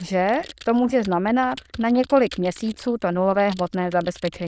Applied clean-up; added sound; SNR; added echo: neural diffusion model UNIVERSE++.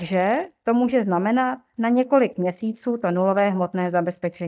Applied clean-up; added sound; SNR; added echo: neural mask model DeepFilterNet 3.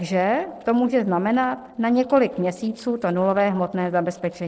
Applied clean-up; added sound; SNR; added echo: neural separator model SepFormer DNS4.